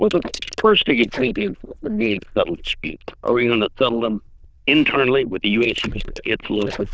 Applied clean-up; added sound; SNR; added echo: neural diffusion model UNIVERSE++.